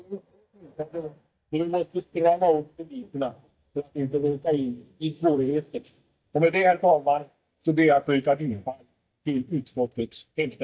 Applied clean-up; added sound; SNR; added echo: neural mask model DeepFilterNet 3.